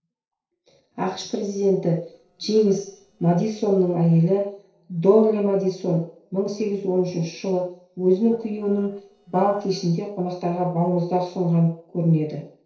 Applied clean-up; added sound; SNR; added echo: neural separator model SepFormer DNS4.